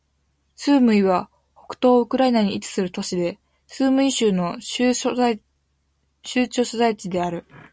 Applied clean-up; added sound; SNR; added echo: none; none; none; none.